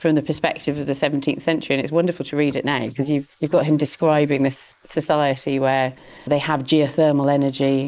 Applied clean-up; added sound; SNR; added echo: neural mask model Resemble Enhance denoiser.